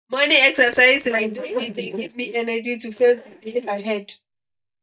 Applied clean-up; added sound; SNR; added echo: neural mask model DeepFilterNet 3.